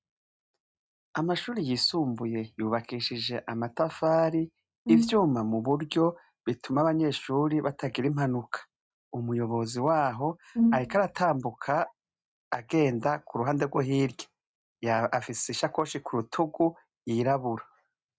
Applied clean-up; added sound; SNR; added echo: neural mask model RNNoise.